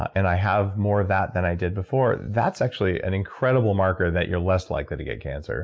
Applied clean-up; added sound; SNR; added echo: none; none; none; none.